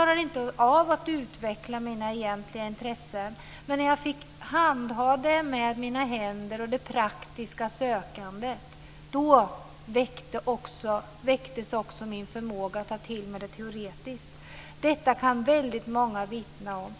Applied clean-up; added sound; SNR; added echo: none; none; none; none.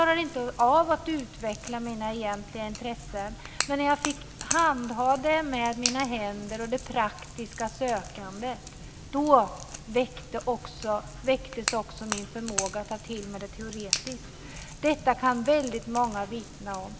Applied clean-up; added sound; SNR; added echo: none; Crack / Crackle; 10 dB; none.